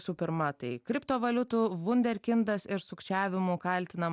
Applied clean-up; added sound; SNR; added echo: none; none; none; none.